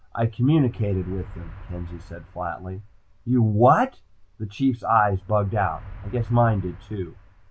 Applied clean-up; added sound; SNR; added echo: none; Motor vehicle (road); 18 dB; none.